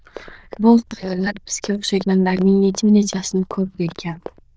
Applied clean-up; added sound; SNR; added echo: neural diffusion model UNIVERSE++.